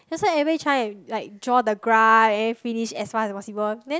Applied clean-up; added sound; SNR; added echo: none; none; none; none.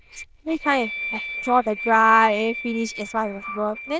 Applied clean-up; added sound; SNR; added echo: neural diffusion model UNIVERSE++.